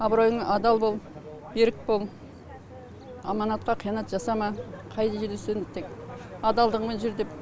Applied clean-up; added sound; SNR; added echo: none; none; none; none.